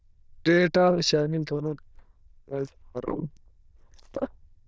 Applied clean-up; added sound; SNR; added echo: neural diffusion model UNIVERSE++.